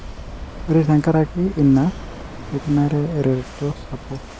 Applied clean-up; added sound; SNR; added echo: none; Walk, footsteps / Waves, surf / Wind; 13 dB; none.